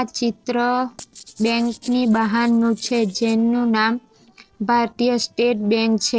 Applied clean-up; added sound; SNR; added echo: neural separator model SepFormer DNS4.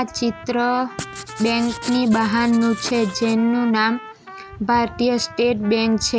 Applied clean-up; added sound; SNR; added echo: none; Writing + Trumpet; 15 dB; none.